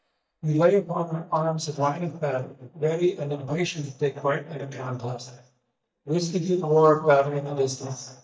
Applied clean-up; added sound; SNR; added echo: neural mask model DeepFilterNet 3.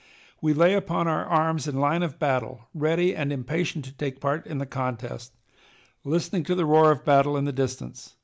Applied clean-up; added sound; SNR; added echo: none; none; none; none.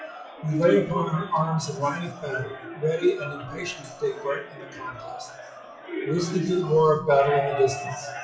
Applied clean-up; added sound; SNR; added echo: classical method WPE with log-MMSE.